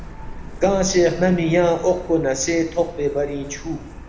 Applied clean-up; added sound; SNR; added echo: none; Truck; 14 dB; reverberation time 0.8 s.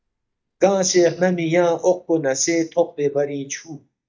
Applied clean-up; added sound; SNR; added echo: neural mask model DeepFilterNet 3.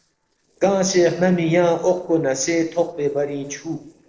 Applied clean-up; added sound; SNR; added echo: neural separator model SepFormer DNS4.